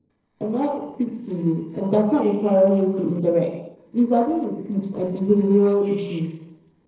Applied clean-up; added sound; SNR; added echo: neural separator model SepFormer DNS4.